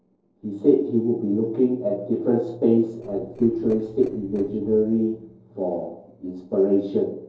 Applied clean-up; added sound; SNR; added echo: neural separator model SepFormer DNS4.